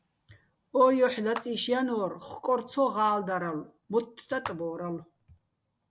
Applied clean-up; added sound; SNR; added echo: none; Clapping; 17 dB; none.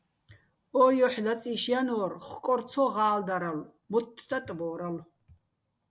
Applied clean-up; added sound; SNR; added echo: none; none; none; none.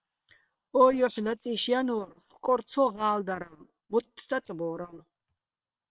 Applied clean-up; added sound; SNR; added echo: neural separator model SepFormer WHAM!.